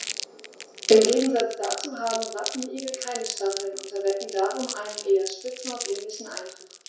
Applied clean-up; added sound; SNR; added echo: none; Crumpling, crinkling; 9 dB; reverberation time 0.6 s.